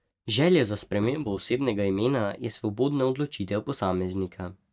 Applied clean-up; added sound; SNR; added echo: neural mask model DeepFilterNet 3.